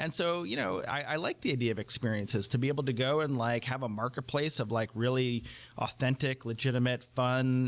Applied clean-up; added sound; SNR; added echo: none; none; none; none.